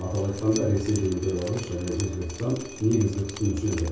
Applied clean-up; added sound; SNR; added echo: none; Drip; 16 dB; reverberation time 0.6 s.